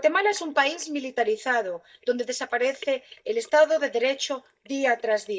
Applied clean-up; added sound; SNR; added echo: neural mask model DeepFilterNet 3.